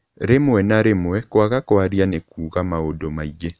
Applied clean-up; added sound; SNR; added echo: none; none; none; none.